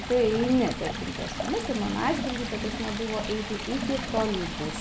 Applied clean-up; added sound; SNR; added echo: none; Stream; 5 dB; reverberation time 0.4 s.